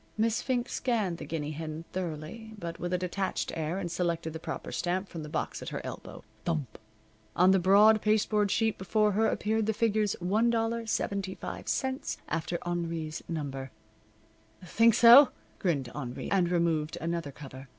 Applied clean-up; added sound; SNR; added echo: none; none; none; none.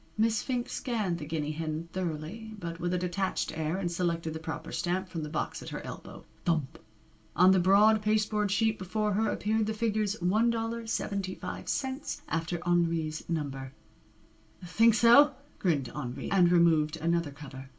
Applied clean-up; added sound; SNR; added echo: none; none; none; reverberation time 0.2 s.